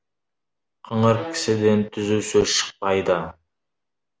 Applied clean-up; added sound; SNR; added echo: none; Bowed string instrument; 15 dB; none.